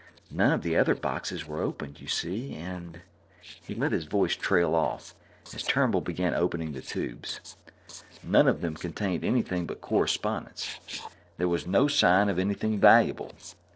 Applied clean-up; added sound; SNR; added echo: neural separator model SepFormer DNS4.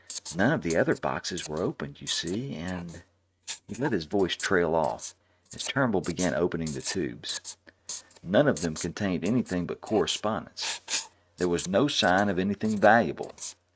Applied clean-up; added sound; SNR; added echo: neural mask model RNNoise.